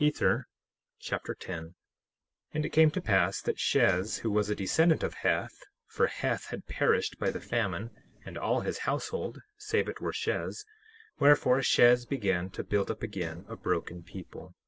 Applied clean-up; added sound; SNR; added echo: neural separator model SepFormer DNS4.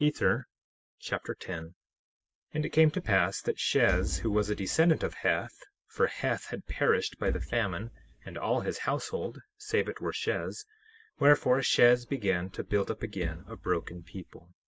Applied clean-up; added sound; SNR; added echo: neural mask model DeepFilterNet 3.